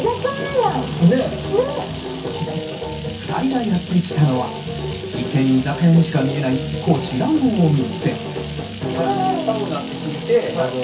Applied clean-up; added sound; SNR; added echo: none; Bathtub (filling or washing); 13 dB; reverberation time 0.3 s.